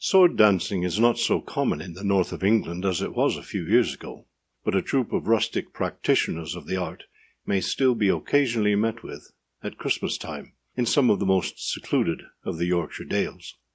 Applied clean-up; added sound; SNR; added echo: none; none; none; none.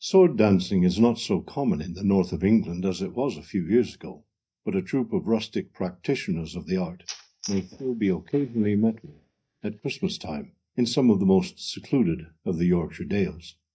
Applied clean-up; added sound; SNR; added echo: neural mask model DeepFilterNet 3.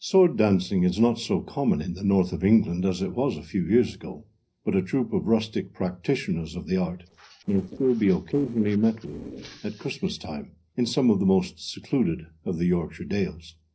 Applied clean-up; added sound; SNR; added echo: neural separator model SepFormer DNS4.